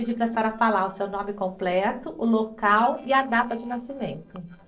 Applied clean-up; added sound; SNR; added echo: neural separator model SepFormer DNS4.